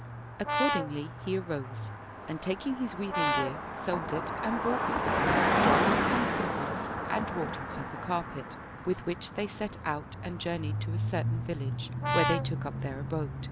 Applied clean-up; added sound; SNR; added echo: none; Brass instrument + Car passing by; -4 dB; none.